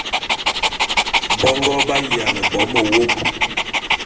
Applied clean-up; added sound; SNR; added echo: none; Dog; -3 dB; reverberation time 1.7 s.